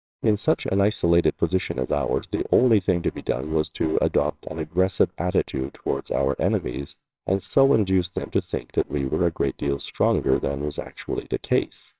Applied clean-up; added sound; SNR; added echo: neural separator model SepFormer WHAMR!.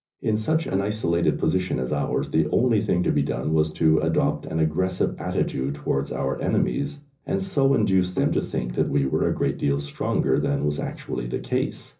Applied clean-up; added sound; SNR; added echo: none; Bowed string instrument; 17 dB; reverberation time 0.5 s.